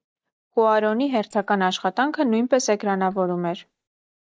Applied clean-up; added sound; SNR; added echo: neural mask model DeepFilterNet 3.